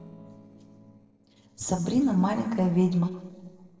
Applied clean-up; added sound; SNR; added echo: neural separator model SepFormer DNS4.